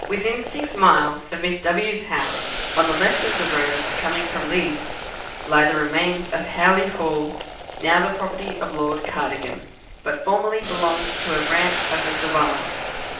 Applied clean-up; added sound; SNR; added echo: none; Boiling; 5 dB; reverberation time 0.5 s.